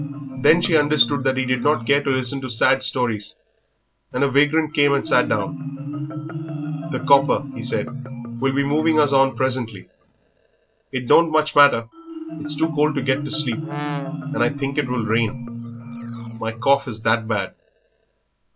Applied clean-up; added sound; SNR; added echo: none; Brass instrument + Marimba, xylophone; 9 dB; none.